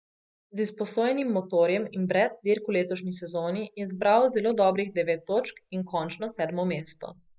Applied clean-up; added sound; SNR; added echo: neural mask model Resemble Enhance denoiser.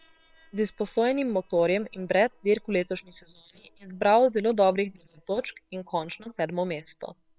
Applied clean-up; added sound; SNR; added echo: neural separator model SepFormer WHAM!.